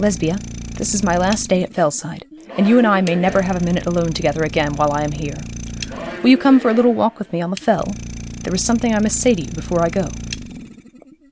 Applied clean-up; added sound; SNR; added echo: none; Idling + Subway, metro, underground; 12 dB; none.